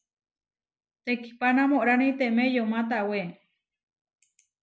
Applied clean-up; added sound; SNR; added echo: none; none; none; none.